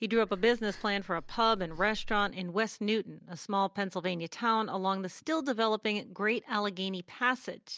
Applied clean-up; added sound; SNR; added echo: none; Breathing; 12 dB; none.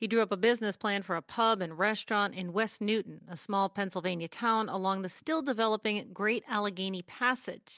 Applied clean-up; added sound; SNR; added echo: none; none; none; none.